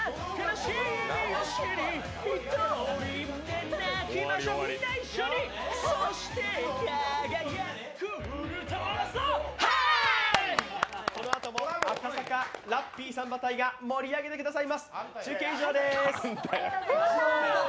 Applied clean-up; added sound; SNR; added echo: none; none; none; none.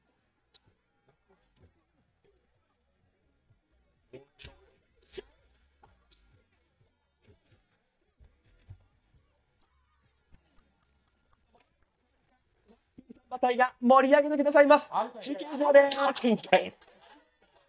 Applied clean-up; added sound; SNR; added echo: neural mask model DeepFilterNet 3.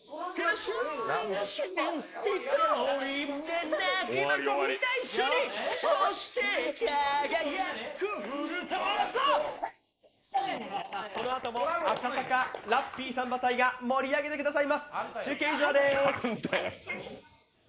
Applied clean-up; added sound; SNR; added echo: neural mask model Resemble Enhance denoiser.